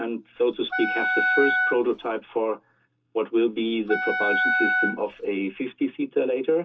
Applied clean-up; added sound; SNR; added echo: none; Wind instrument, woodwind instrument; 0 dB; reverberation time 0.2 s.